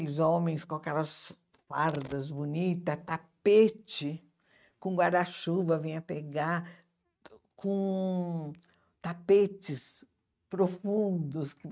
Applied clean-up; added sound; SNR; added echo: neural mask model RNNoise.